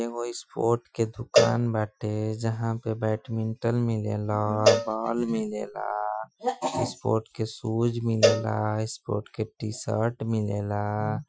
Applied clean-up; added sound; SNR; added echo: classical method Wiener filter.